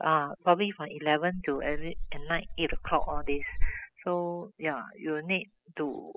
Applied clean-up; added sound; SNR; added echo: classical method spectral subtraction.